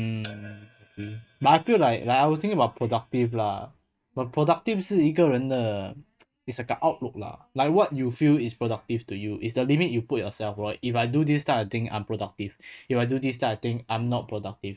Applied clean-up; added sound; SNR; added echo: neural mask model RNNoise.